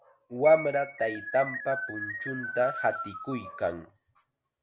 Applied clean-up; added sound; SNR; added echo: none; Keyboard (musical); 8 dB; none.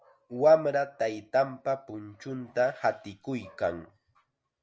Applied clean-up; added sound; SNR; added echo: none; none; none; none.